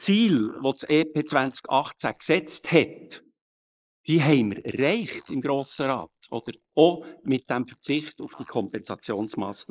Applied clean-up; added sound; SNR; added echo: neural mask model Resemble Enhance denoiser.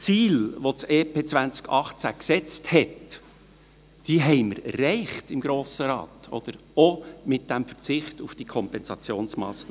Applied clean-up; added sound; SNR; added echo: none; none; none; none.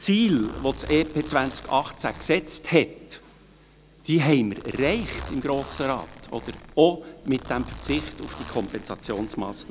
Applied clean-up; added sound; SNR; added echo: none; Zipper (clothing); 15 dB; none.